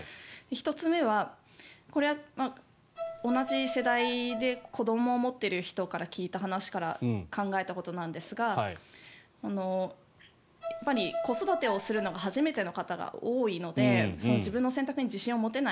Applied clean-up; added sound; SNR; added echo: none; Bowed string instrument; 6 dB; none.